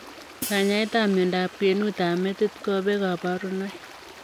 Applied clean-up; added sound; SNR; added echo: none; Stream + Hi-hat; 14 dB; none.